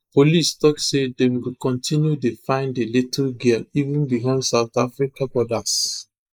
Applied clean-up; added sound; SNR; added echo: neural mask model Resemble Enhance denoiser.